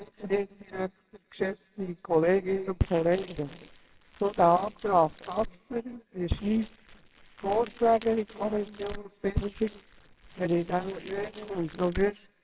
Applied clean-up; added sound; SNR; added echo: neural separator model SepFormer WHAMR!.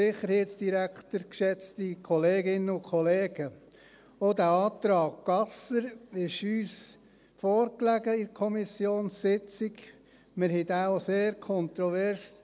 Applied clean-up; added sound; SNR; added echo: none; none; none; none.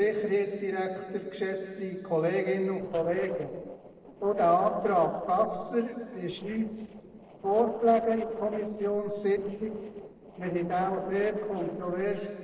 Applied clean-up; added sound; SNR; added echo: neural separator model SepFormer DNS4.